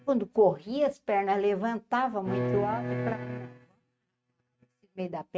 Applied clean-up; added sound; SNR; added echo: neural mask model RNNoise.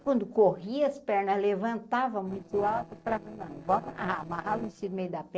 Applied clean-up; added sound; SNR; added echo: neural separator model SepFormer DNS4.